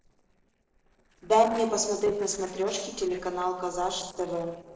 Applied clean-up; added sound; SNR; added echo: neural separator model SepFormer DNS4.